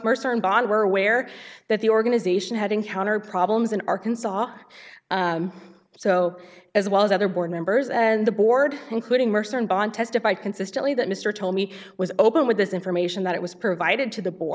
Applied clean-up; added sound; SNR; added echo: none; none; none; none.